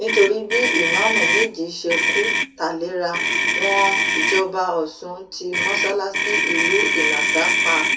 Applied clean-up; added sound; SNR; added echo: none; Motor vehicle (road); -3 dB; reverberation time 0.3 s.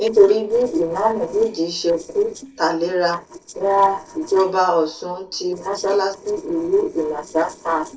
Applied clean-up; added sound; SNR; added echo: neural separator model SepFormer DNS4.